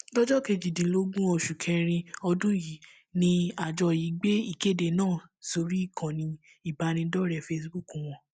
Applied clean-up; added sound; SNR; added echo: none; none; none; none.